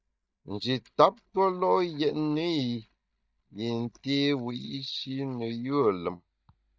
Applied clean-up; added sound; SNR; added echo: neural mask model DeepFilterNet 3.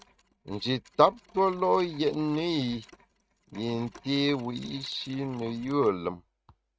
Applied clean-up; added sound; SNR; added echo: neural mask model RNNoise.